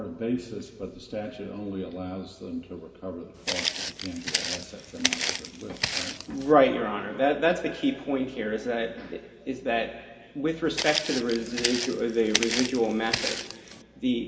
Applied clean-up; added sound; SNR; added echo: none; Walk, footsteps; 3 dB; reverberation time 2.1 s.